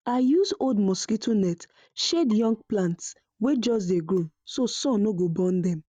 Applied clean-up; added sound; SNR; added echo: neural mask model DeepFilterNet 3.